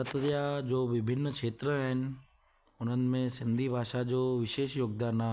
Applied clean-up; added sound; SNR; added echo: none; none; none; none.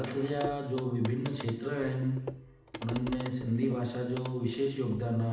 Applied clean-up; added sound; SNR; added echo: none; Clock; 12 dB; reverberation time 0.8 s.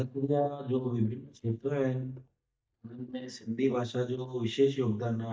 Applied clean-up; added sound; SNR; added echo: neural mask model DeepFilterNet 3.